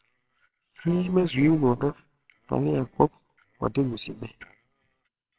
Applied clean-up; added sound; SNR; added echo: neural separator model SepFormer WHAMR!.